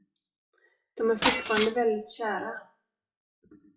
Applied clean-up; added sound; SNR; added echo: classical method WPE with log-MMSE.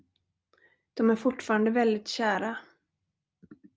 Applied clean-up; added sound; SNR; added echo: none; none; none; none.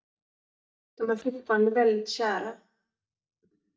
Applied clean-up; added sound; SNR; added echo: neural mask model DeepFilterNet 3.